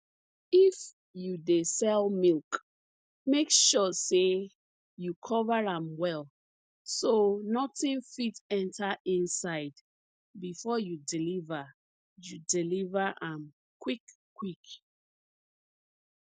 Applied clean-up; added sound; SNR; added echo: none; none; none; none.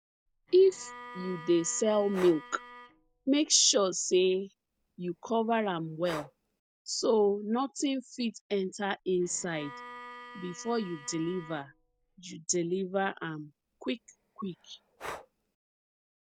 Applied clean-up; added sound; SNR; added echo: none; Breathing + Bowed string instrument; 17 dB; none.